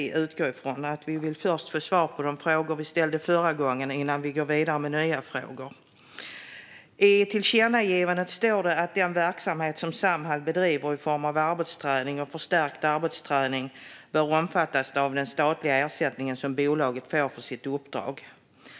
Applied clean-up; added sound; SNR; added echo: none; none; none; none.